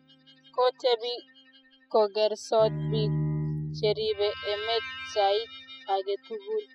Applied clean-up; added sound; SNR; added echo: classical method spectral subtraction.